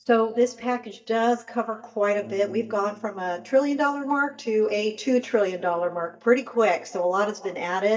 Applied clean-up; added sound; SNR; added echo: neural mask model DeepFilterNet 3.